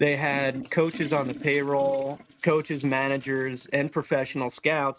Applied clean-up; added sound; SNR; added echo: neural mask model RNNoise.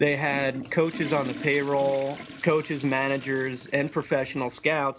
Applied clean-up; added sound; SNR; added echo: none; Toilet flush / Water; 15 dB; none.